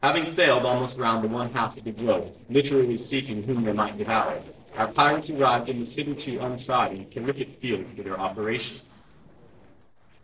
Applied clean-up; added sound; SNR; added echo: neural separator model SepFormer DNS4.